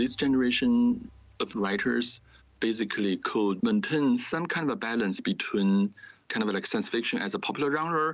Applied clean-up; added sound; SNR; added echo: none; none; none; none.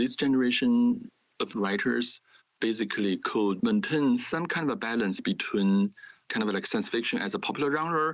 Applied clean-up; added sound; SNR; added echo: neural mask model Resemble Enhance denoiser.